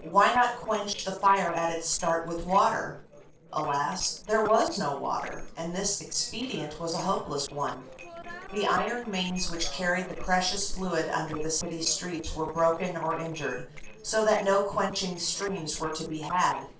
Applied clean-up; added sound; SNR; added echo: neural separator model SepFormer DNS4.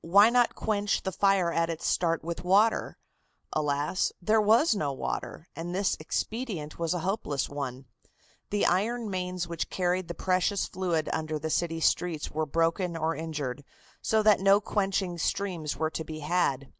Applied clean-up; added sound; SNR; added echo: none; none; none; none.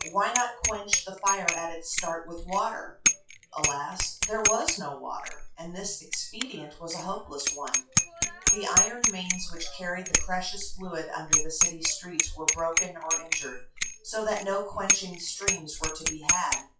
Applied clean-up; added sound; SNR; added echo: classical method WPE with log-MMSE.